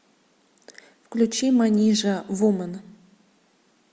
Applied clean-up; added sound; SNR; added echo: none; none; none; none.